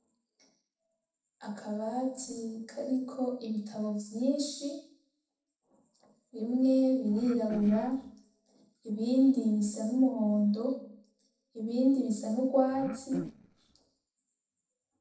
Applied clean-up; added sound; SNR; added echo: neural separator model SepFormer DNS4.